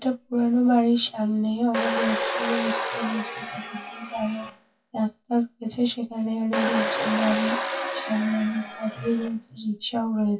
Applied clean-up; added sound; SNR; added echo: classical method WPE with log-MMSE.